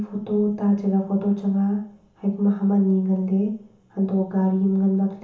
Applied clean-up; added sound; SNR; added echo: none; none; none; reverberation time 0.8 s.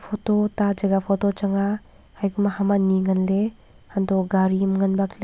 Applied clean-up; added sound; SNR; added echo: none; none; none; none.